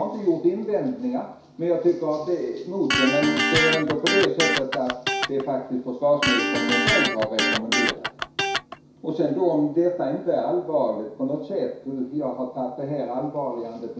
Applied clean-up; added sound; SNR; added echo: none; Electric guitar; -1 dB; reverberation time 0.6 s.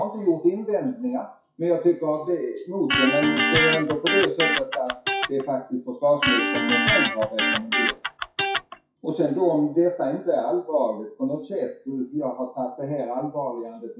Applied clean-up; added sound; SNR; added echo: classical method WPE with log-MMSE.